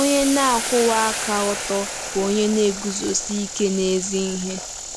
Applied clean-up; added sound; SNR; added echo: none; Insect + Boiling; 7 dB; none.